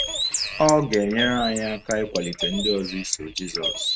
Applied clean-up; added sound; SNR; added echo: neural mask model RNNoise.